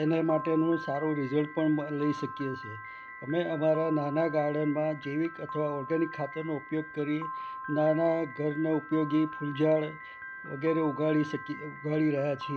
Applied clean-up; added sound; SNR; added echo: none; Piano; 12 dB; none.